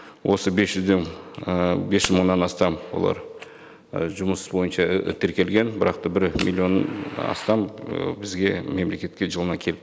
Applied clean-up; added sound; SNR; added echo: none; Fire; 19 dB; none.